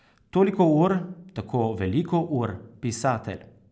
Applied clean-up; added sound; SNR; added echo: none; none; none; none.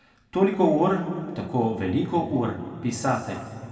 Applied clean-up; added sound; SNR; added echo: none; none; none; reverberation time 1.9 s.